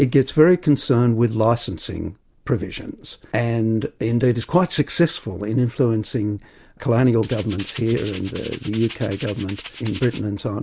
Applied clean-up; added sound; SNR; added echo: none; Rattle (instrument); 17 dB; none.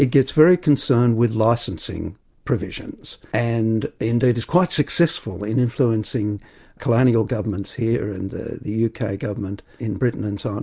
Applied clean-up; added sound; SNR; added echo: none; none; none; none.